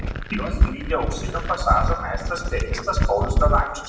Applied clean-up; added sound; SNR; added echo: none; Glass; -2 dB; reverberation time 1.0 s.